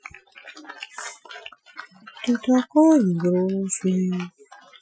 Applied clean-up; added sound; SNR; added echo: classical method Wiener filter.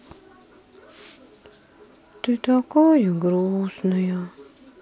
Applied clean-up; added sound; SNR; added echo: none; none; none; none.